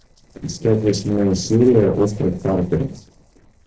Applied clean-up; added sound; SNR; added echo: neural separator model SepFormer DNS4.